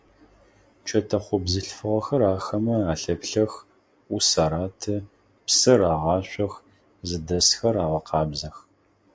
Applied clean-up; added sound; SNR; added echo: none; none; none; none.